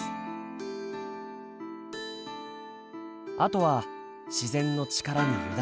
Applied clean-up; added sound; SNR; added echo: none; none; none; none.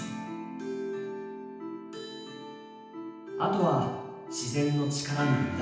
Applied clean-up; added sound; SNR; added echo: none; none; none; reverberation time 0.9 s.